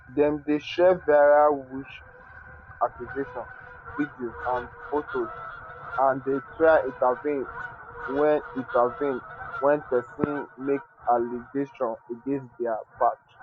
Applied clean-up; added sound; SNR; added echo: none; Fowl; 15 dB; none.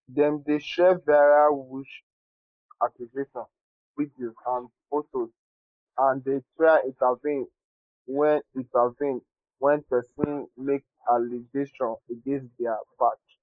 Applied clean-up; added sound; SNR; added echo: neural mask model Resemble Enhance denoiser.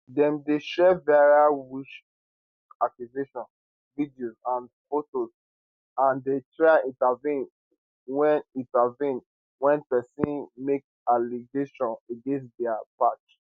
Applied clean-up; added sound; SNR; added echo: none; none; none; none.